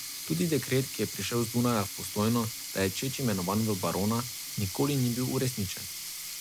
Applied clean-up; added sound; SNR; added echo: none; Sink (filling or washing); 8 dB; none.